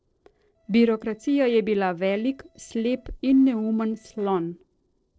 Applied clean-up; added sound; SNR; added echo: neural separator model SepFormer DNS4.